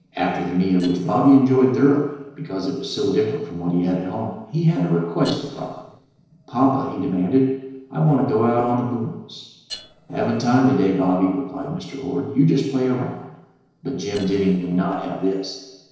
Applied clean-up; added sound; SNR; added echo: neural separator model SepFormer DNS4.